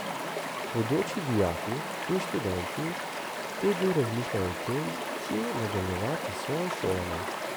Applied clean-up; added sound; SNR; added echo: none; Stream; 2 dB; none.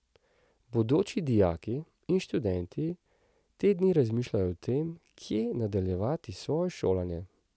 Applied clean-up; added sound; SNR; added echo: none; none; none; none.